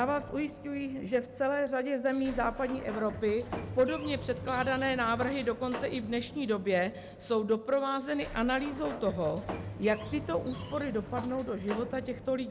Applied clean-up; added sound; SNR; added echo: none; Sliding door; 11 dB; none.